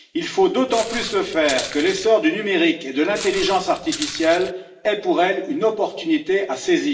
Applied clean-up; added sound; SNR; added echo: none; Walk, footsteps; 11 dB; reverberation time 0.7 s.